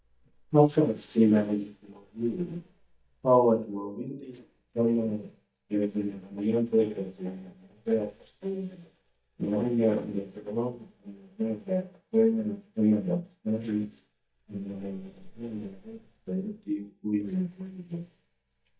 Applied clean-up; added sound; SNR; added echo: neural mask model DeepFilterNet 3.